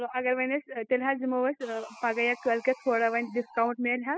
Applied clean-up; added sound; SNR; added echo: classical method spectral subtraction.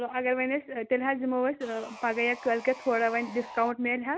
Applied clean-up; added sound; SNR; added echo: none; Sawing; 16 dB; none.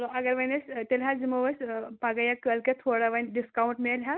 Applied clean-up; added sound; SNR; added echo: none; none; none; none.